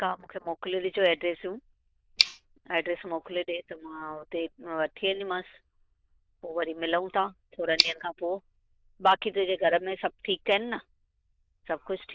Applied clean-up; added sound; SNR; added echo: neural diffusion model UNIVERSE++.